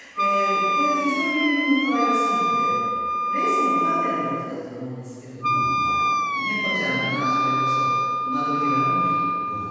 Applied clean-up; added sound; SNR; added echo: none; Wind instrument, woodwind instrument; -5 dB; reverberation time 2.1 s.